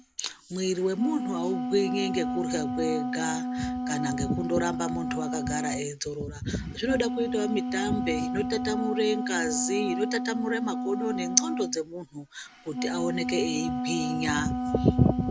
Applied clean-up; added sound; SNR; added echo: none; Wind instrument, woodwind instrument; 2 dB; none.